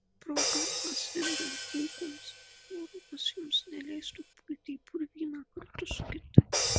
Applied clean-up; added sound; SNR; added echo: none; Crash cymbal + Hi-hat; 5 dB; none.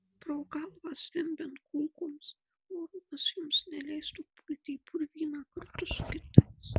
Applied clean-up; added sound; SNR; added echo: none; none; none; none.